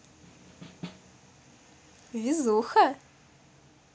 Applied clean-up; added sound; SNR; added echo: none; Snare drum; 17 dB; none.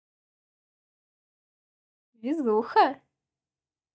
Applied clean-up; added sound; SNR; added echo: neural mask model DeepFilterNet 3.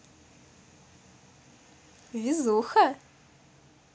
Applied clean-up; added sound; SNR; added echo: none; none; none; none.